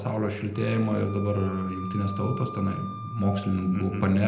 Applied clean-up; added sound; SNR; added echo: none; Wind instrument, woodwind instrument; 15 dB; reverberation time 0.8 s.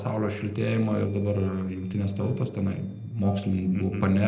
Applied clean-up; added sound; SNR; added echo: neural separator model SepFormer DNS4.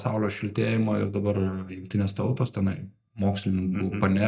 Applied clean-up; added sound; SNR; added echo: neural mask model DeepFilterNet 3.